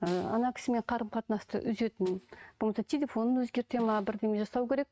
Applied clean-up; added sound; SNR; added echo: neural mask model RNNoise.